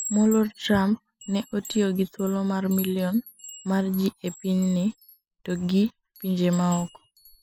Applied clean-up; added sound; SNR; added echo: classical method spectral subtraction.